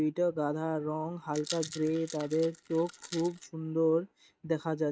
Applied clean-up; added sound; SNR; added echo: neural mask model RNNoise.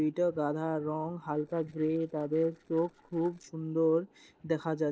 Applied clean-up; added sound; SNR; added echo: neural separator model SepFormer DNS4.